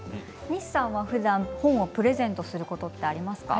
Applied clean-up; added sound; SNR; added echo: none; none; none; none.